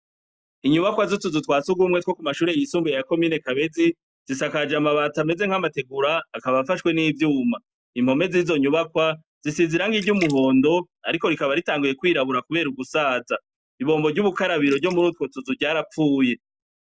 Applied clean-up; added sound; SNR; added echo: neural mask model DeepFilterNet 3.